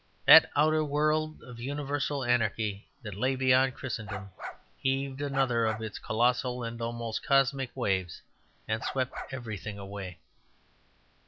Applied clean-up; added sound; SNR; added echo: none; Bark; 10 dB; none.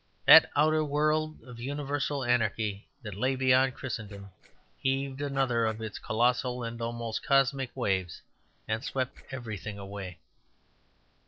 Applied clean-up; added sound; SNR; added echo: neural separator model SepFormer DNS4.